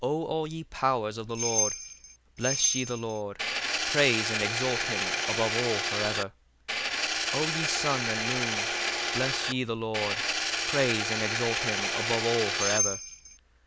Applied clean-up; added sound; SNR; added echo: none; Bell + Engine; -2 dB; none.